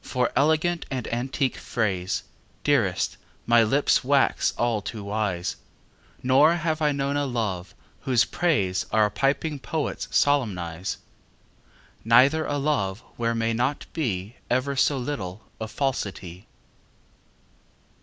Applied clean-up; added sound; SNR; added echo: none; none; none; none.